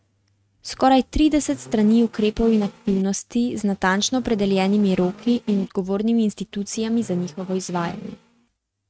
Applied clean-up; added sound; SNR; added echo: neural mask model RNNoise.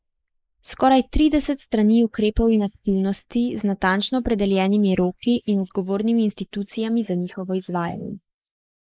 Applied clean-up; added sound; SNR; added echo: neural mask model Resemble Enhance denoiser.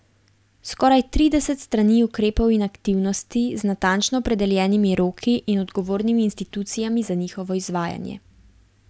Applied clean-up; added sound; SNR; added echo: none; none; none; none.